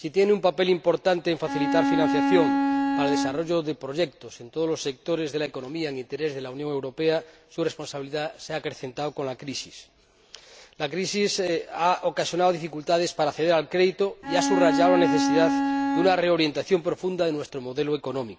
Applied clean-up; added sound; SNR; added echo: none; Bowed string instrument; -2 dB; none.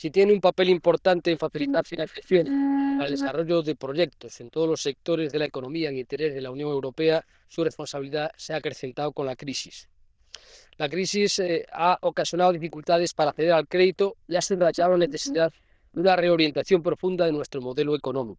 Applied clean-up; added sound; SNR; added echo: neural diffusion model UNIVERSE++.